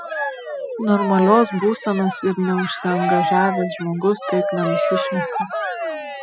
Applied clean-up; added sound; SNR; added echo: classical method spectral subtraction.